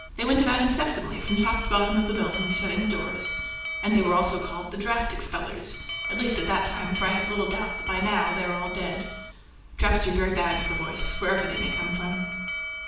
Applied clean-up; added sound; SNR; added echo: none; Alarm; 8 dB; reverberation time 0.7 s.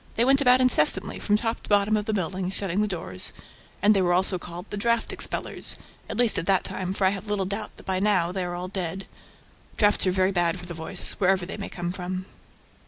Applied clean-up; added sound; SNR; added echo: none; none; none; none.